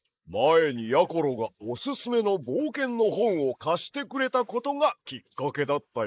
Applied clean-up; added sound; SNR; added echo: neural mask model Resemble Enhance denoiser.